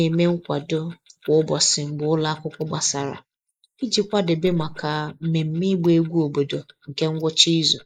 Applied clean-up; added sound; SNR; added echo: neural mask model Resemble Enhance denoiser.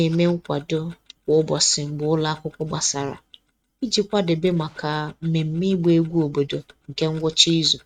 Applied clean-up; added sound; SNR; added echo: neural mask model RNNoise.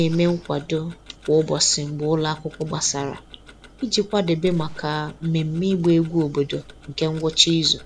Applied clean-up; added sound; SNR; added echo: none; Gunshot, gunfire + Tick-tock; 19 dB; none.